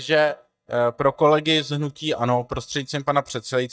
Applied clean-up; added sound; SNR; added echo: neural mask model DeepFilterNet 3.